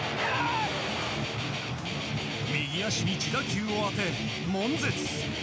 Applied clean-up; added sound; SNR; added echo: none; Guitar; 2 dB; none.